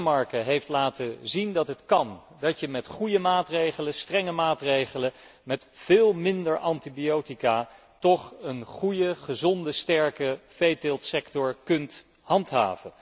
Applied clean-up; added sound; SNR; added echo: none; none; none; none.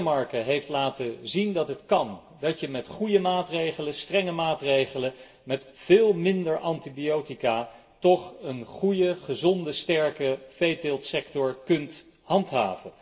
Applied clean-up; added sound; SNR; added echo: none; none; none; reverberation time 0.7 s.